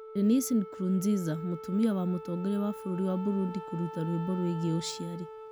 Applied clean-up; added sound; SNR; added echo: none; Wind instrument, woodwind instrument; 13 dB; none.